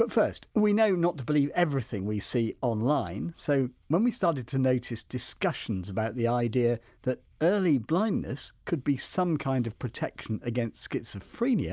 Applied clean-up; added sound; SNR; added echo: none; none; none; none.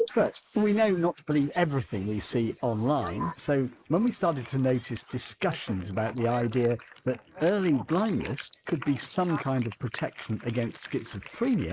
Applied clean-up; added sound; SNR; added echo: neural mask model Resemble Enhance denoiser.